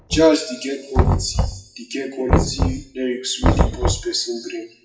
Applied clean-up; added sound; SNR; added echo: classical method WPE with log-MMSE.